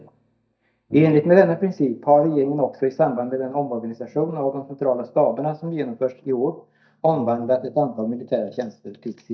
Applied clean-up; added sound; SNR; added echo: neural mask model DeepFilterNet 3.